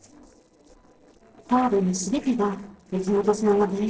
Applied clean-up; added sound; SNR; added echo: neural separator model SepFormer DNS4.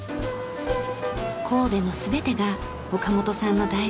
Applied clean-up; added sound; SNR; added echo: none; none; none; none.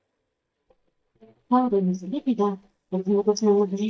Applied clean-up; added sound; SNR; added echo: neural mask model DeepFilterNet 3.